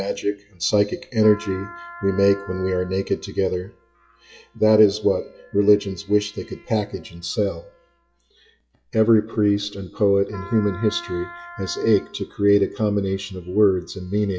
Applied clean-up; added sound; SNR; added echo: classical method log-MMSE.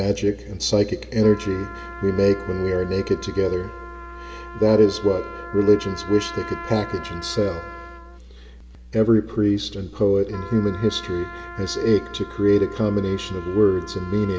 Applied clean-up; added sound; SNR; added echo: none; Trumpet; 16 dB; none.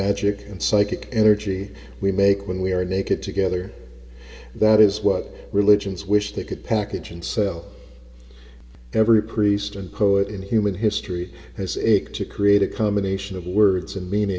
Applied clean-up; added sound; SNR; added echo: none; none; none; none.